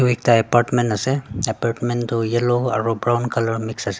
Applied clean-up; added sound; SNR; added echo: none; none; none; none.